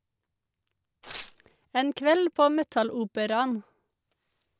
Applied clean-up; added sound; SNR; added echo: none; Tearing; 19 dB; none.